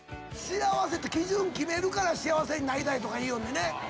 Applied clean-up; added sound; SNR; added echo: none; none; none; none.